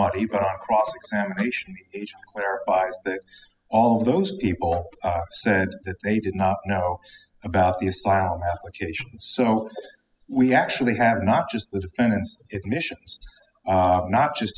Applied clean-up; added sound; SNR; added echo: classical method spectral subtraction.